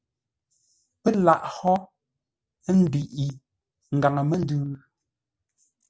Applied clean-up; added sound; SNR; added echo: none; none; none; none.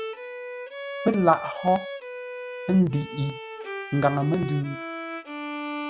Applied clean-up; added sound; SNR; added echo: none; Bowed string instrument; 8 dB; none.